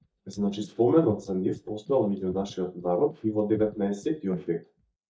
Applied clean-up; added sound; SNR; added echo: neural mask model DeepFilterNet 3.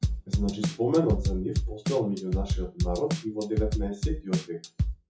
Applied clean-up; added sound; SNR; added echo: classical method WPE with log-MMSE.